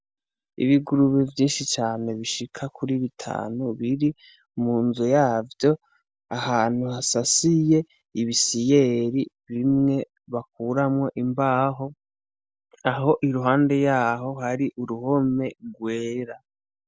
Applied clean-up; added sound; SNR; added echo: none; none; none; none.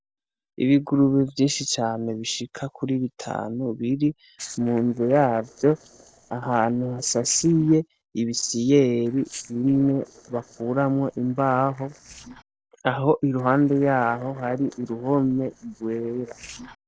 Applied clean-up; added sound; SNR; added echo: neural separator model SepFormer DNS4.